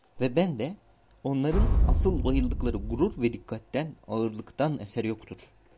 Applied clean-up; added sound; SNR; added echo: none; Boom; -4 dB; none.